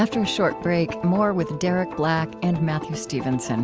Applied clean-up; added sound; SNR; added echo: none; none; none; none.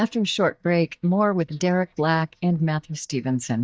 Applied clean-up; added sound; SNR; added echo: neural mask model DeepFilterNet 3.